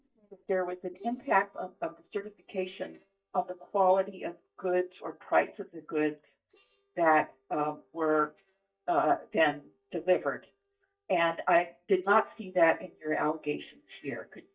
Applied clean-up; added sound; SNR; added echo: neural mask model DeepFilterNet 3.